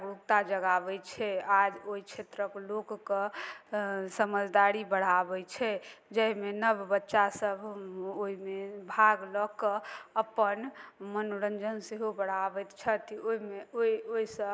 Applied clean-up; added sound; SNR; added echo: none; none; none; none.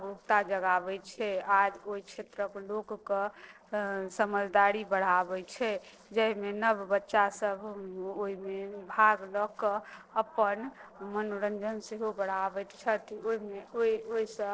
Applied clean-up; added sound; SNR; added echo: neural separator model SepFormer DNS4.